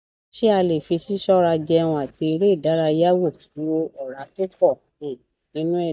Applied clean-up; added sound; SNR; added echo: neural mask model DeepFilterNet 3.